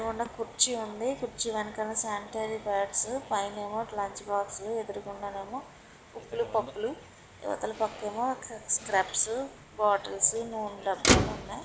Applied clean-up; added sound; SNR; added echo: none; Motor vehicle (road); 6 dB; none.